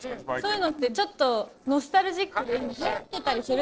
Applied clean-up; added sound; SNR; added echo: neural separator model SepFormer DNS4.